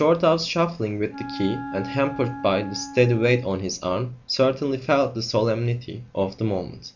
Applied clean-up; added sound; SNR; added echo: none; Wind instrument, woodwind instrument; 13 dB; none.